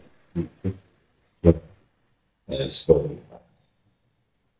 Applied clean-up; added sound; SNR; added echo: neural mask model DeepFilterNet 3.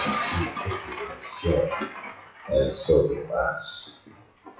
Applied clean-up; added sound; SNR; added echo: classical method WPE with log-MMSE.